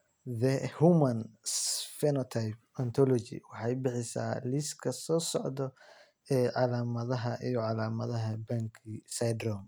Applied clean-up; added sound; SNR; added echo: none; none; none; none.